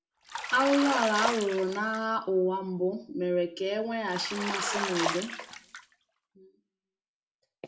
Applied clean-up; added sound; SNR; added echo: none; Bathtub (filling or washing); 5 dB; reverberation time 0.4 s.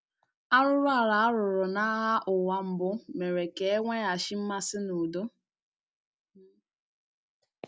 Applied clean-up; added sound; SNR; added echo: none; none; none; none.